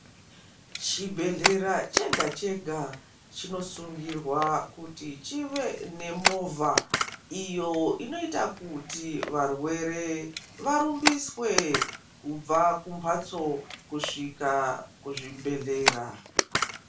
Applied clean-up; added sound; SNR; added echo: none; Camera; 3 dB; reverberation time 0.2 s.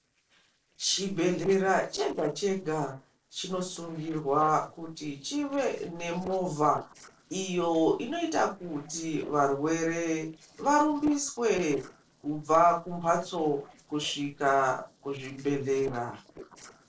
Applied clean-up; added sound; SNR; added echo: neural separator model SepFormer DNS4.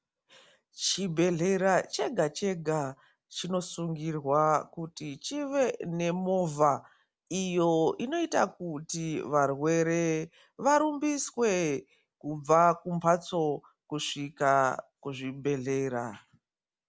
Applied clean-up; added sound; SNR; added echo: none; none; none; none.